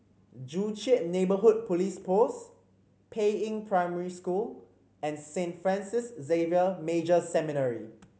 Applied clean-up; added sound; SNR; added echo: none; none; none; none.